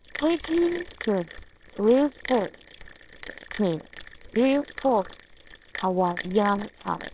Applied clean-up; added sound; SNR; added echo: neural separator model SepFormer WHAMR!.